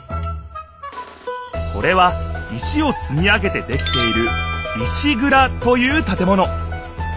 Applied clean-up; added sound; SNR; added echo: none; none; none; none.